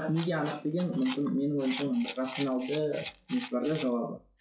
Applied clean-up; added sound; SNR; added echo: classical method log-MMSE.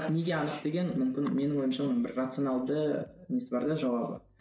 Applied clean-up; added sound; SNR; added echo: none; none; none; none.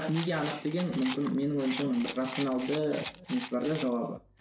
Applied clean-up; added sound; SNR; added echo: none; Rattle; 13 dB; none.